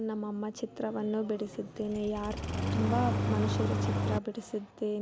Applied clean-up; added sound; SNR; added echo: none; Engine starting; -2 dB; none.